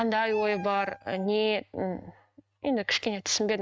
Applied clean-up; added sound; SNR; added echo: neural mask model RNNoise.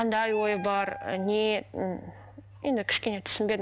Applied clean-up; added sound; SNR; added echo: none; Meow; 15 dB; none.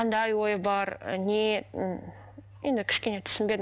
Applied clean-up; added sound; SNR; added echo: none; none; none; none.